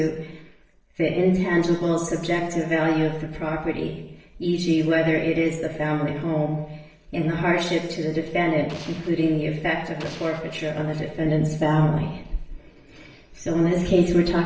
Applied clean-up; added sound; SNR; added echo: neural separator model SepFormer DNS4.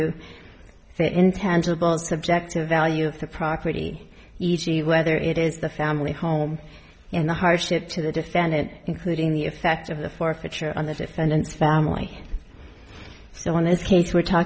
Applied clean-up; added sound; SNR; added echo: none; none; none; none.